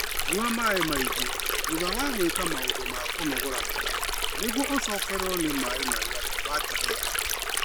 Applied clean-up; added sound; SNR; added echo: none; Stream; -3 dB; none.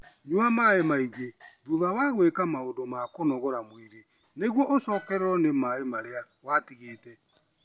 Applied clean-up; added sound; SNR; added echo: none; none; none; none.